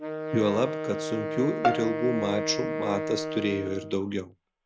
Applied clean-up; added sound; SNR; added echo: none; Bowed string instrument + Wind instrument, woodwind instrument; 2 dB; none.